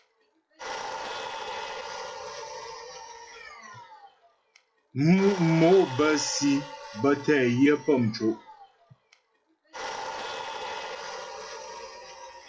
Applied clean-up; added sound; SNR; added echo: classical method log-MMSE.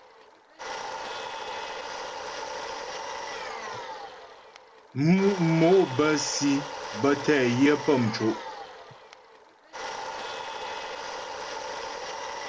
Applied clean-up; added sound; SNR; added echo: none; Domestic sounds, home sounds; 8 dB; none.